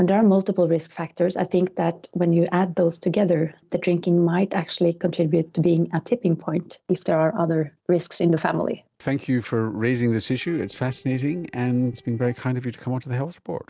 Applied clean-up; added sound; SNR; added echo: neural separator model SepFormer DNS4.